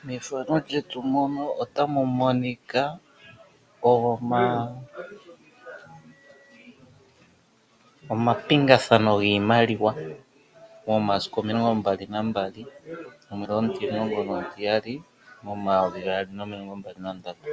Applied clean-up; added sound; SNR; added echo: none; none; none; none.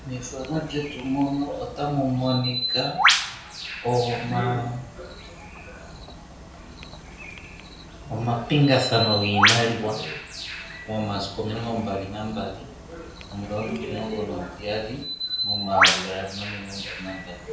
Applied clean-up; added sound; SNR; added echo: none; Bird; 2 dB; reverberation time 0.5 s.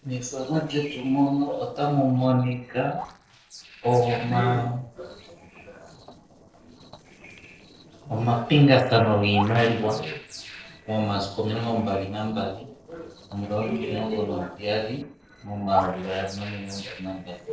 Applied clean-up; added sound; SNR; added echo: neural separator model SepFormer DNS4.